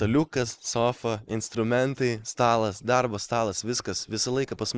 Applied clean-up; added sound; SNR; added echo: neural mask model Resemble Enhance denoiser.